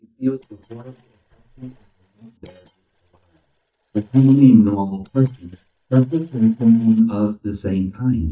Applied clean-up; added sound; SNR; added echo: neural mask model DeepFilterNet 3.